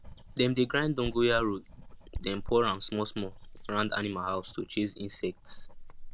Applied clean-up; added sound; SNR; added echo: none; Writing; 11 dB; none.